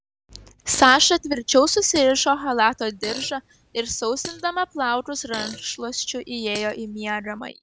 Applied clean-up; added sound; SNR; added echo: none; Fart; 17 dB; none.